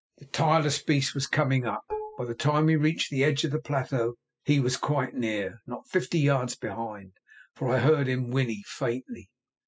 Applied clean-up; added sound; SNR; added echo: classical method spectral subtraction.